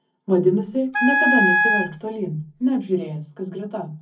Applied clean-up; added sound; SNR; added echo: none; Wind instrument, woodwind instrument; -2 dB; reverberation time 0.3 s.